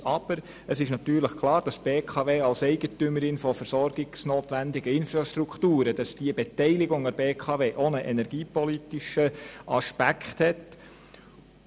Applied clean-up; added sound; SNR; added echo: none; none; none; none.